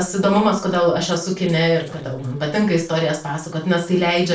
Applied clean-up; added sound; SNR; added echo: neural separator model SepFormer DNS4.